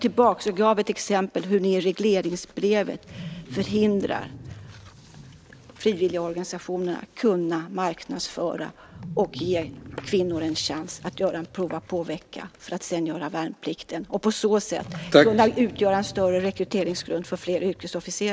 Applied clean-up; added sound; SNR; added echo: none; Wild animals; 19 dB; none.